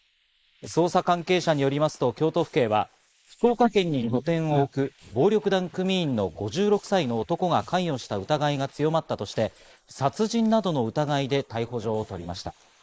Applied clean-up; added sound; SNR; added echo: neural mask model Resemble Enhance denoiser.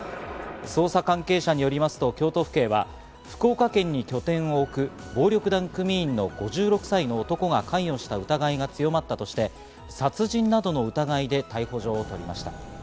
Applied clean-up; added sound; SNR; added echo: none; none; none; none.